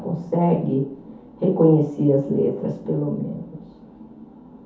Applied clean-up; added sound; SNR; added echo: none; none; none; reverberation time 0.5 s.